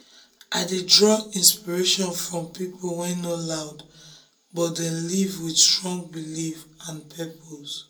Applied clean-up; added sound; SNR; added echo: none; none; none; reverberation time 0.2 s.